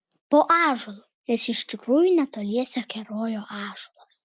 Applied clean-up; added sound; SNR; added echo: none; none; none; none.